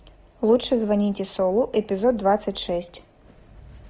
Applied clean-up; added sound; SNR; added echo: none; none; none; none.